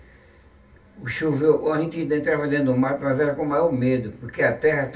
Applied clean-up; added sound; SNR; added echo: none; none; none; reverberation time 0.2 s.